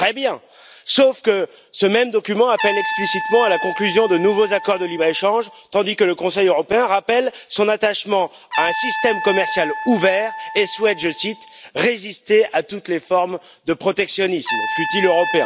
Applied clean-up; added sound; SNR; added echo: none; Trumpet; 10 dB; none.